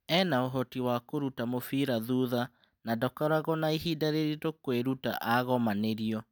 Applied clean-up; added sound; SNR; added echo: none; none; none; none.